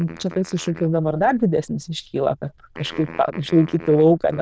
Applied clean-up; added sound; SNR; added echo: neural diffusion model UNIVERSE++.